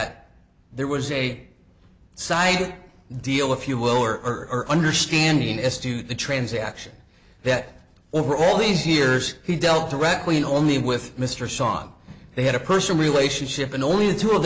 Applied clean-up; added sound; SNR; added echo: none; none; none; none.